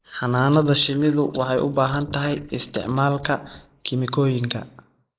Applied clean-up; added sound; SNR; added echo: neural mask model Resemble Enhance denoiser.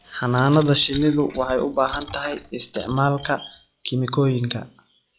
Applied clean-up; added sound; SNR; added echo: classical method log-MMSE.